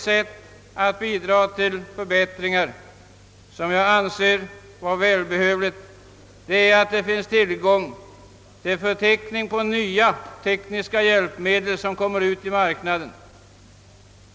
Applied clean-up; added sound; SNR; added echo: none; none; none; none.